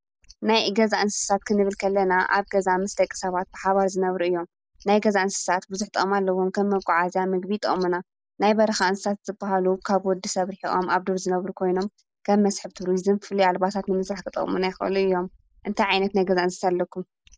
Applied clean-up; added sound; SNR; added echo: neural mask model Resemble Enhance denoiser.